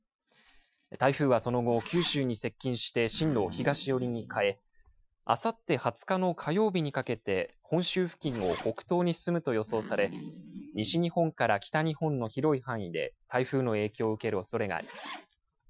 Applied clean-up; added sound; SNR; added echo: classical method Wiener filter.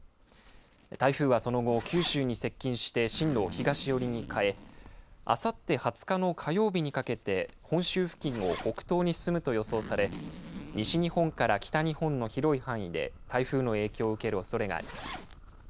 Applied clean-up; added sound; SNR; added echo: none; Zipper (clothing); 16 dB; none.